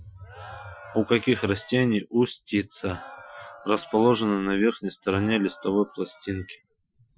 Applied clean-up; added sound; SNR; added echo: classical method Wiener filter.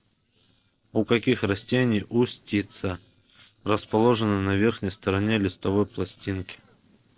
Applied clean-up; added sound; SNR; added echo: neural separator model SepFormer DNS4.